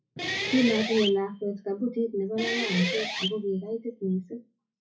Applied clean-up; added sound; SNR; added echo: classical method WPE with log-MMSE.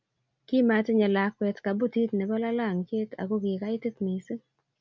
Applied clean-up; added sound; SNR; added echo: none; none; none; none.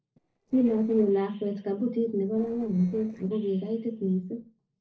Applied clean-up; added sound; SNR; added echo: neural separator model SepFormer DNS4.